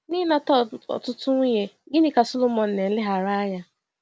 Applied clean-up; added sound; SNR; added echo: none; none; none; none.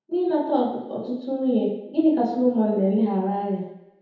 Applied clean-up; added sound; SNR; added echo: none; none; none; reverberation time 1.0 s.